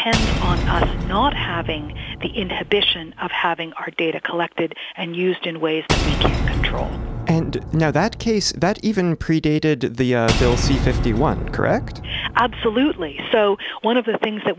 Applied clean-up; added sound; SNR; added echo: none; Shatter / Boom; 3 dB; none.